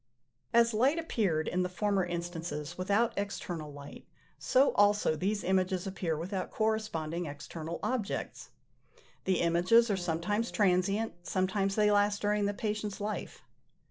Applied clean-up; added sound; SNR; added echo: neural separator model SepFormer DNS4.